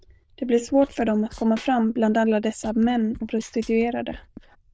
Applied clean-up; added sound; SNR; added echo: neural diffusion model UNIVERSE++.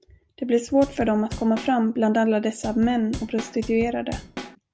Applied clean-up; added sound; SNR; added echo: none; Drum / Drum kit; 13 dB; none.